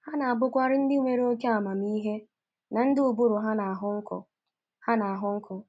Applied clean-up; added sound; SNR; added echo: none; none; none; none.